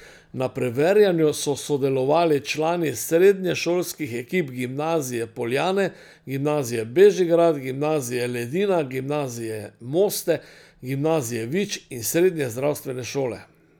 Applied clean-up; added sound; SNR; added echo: none; none; none; none.